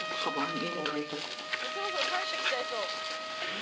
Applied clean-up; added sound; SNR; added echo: none; Trumpet; 4 dB; none.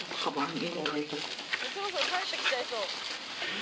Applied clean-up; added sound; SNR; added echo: none; none; none; none.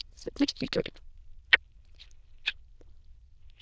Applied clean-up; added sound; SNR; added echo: neural diffusion model UNIVERSE++.